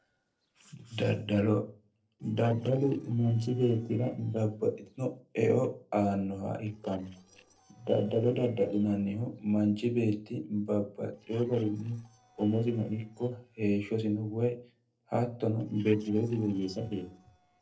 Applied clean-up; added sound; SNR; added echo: neural separator model SepFormer DNS4.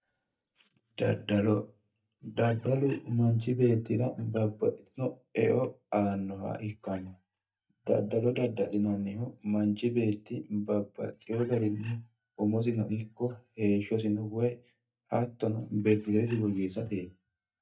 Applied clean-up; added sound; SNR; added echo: neural mask model DeepFilterNet 3.